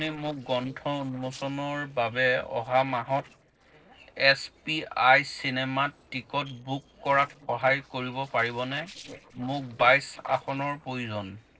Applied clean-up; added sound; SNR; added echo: neural separator model SepFormer DNS4.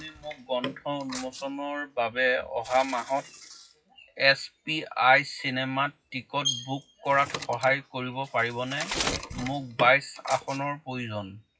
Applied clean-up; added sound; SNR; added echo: classical method WPE with log-MMSE.